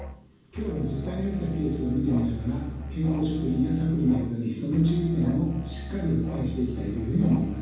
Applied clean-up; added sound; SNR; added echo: none; Musical instrument; 10 dB; reverberation time 1.2 s.